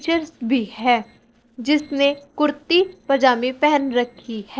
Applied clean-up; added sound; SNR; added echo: neural separator model SepFormer DNS4.